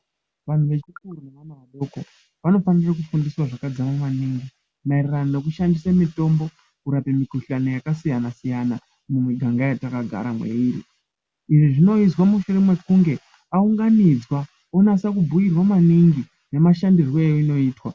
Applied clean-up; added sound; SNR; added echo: none; none; none; none.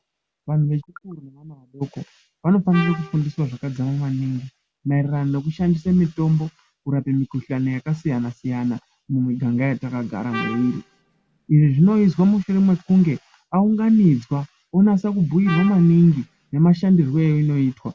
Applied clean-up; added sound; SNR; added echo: none; Trumpet; 14 dB; none.